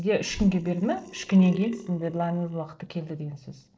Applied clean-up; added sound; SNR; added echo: neural separator model SepFormer DNS4.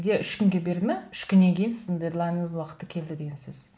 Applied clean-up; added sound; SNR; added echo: none; none; none; none.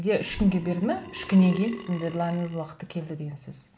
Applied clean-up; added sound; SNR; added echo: none; Burping, eructation; 14 dB; none.